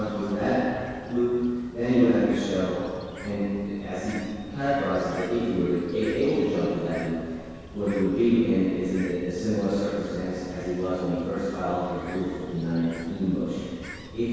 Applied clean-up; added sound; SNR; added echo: none; Bird; 17 dB; reverberation time 2.0 s.